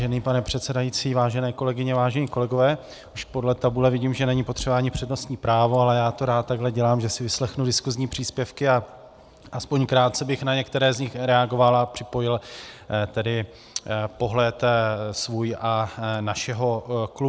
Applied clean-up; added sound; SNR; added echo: none; none; none; none.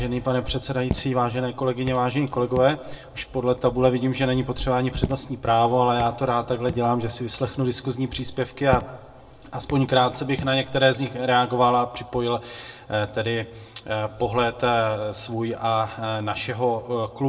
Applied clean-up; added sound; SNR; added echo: none; Raindrop / Drip; 13 dB; reverberation time 0.8 s.